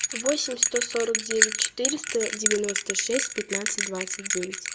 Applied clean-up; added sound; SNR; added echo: none; Bell; -1 dB; none.